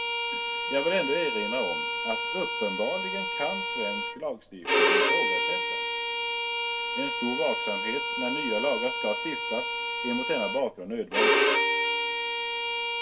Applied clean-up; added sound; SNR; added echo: none; Bowed string instrument; -5 dB; reverberation time 0.2 s.